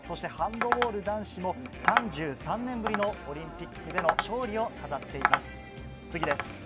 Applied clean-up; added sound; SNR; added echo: none; Tap; 0 dB; none.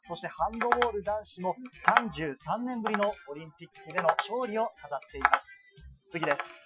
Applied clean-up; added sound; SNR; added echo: classical method Wiener filter.